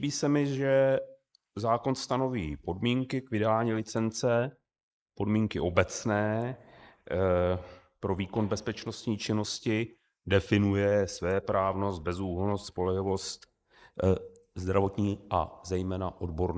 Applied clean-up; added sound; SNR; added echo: neural mask model Resemble Enhance denoiser.